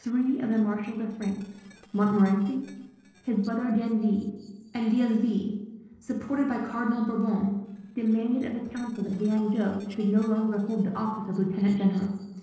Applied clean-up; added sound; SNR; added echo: neural separator model SepFormer DNS4.